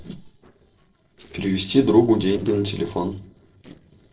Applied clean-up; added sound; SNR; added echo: neural separator model SepFormer DNS4.